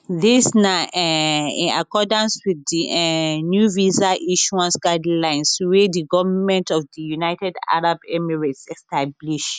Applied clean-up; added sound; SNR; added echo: none; none; none; none.